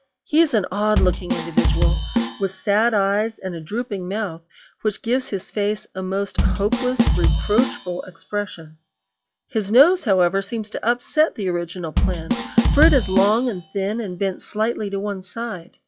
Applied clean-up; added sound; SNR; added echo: classical method log-MMSE.